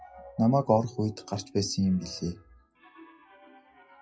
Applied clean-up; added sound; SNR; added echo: classical method WPE with log-MMSE.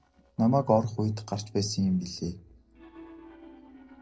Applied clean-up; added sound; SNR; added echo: neural separator model SepFormer DNS4.